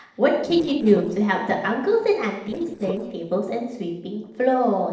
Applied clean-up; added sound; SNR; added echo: neural separator model SepFormer DNS4.